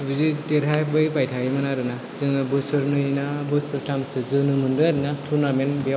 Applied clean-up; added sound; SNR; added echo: none; Thunder; 19 dB; none.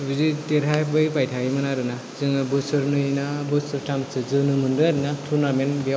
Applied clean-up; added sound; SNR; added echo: none; none; none; none.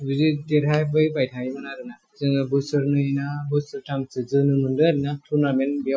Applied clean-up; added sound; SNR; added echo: classical method Wiener filter.